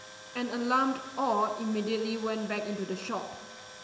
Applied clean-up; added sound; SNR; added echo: none; Tools; 16 dB; reverberation time 3.0 s.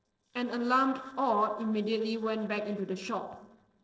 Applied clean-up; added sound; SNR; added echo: neural separator model SepFormer DNS4.